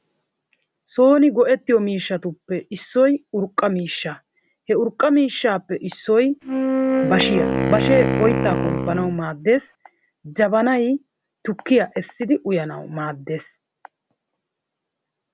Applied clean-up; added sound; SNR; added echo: none; Wind instrument, woodwind instrument; 0 dB; none.